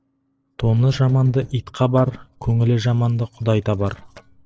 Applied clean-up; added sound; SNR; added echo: neural separator model SepFormer DNS4.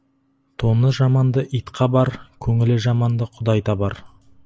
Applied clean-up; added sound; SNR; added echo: none; none; none; none.